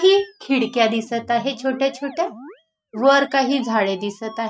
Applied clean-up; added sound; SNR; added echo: neural mask model RNNoise.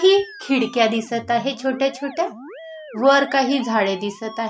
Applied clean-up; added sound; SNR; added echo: none; Musical instrument; 18 dB; none.